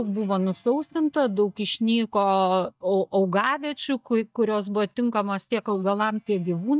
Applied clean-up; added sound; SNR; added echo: neural mask model DeepFilterNet 3.